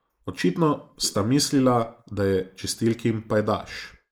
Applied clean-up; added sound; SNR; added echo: neural mask model Resemble Enhance denoiser.